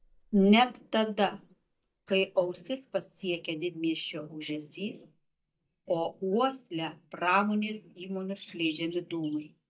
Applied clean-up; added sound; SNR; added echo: neural mask model DeepFilterNet 3.